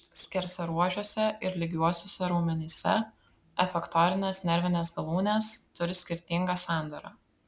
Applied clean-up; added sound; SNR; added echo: none; none; none; none.